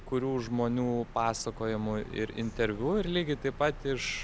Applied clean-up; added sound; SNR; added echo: none; Bird vocalization, bird call, bird song; 13 dB; none.